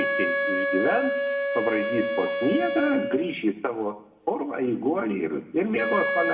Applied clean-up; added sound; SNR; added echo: none; Wind instrument, woodwind instrument; 2 dB; reverberation time 0.6 s.